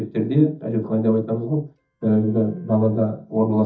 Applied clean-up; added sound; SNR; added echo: neural mask model DeepFilterNet 3.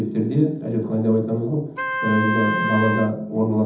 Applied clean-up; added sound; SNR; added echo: none; Wind instrument, woodwind instrument; 5 dB; reverberation time 0.8 s.